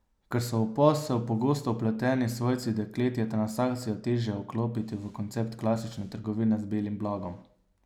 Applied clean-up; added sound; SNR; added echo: none; none; none; none.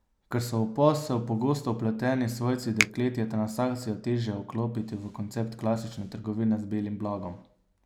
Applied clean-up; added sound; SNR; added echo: none; Finger snapping; 7 dB; none.